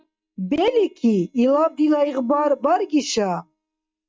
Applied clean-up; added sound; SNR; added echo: neural mask model DeepFilterNet 3.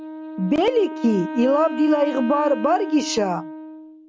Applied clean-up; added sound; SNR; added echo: none; Wind instrument, woodwind instrument; 9 dB; none.